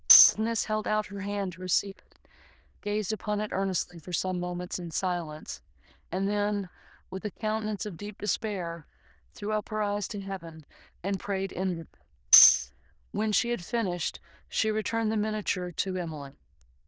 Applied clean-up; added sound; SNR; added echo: neural diffusion model UNIVERSE++.